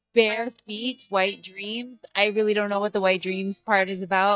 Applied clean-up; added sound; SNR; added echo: neural mask model DeepFilterNet 3.